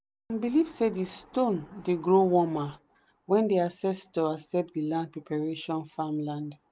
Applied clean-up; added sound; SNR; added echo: none; none; none; none.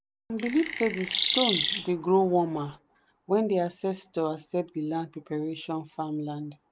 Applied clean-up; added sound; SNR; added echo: none; Chirp, tweet; 0 dB; none.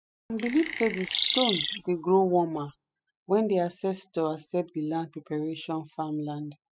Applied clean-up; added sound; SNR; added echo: classical method spectral subtraction.